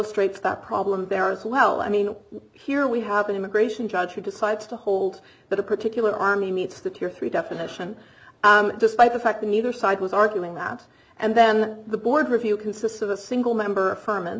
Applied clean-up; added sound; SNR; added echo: none; none; none; none.